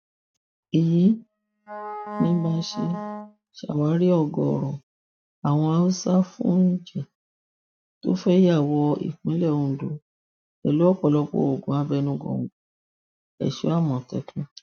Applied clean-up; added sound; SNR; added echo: neural mask model RNNoise.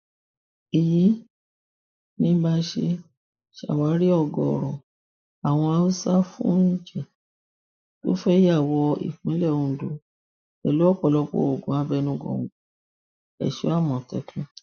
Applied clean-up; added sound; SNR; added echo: neural mask model Resemble Enhance denoiser.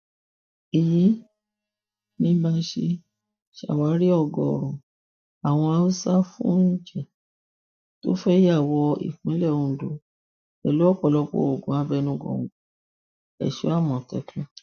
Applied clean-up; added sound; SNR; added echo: neural mask model DeepFilterNet 3.